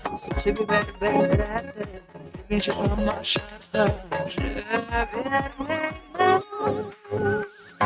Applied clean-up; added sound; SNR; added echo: neural mask model RNNoise.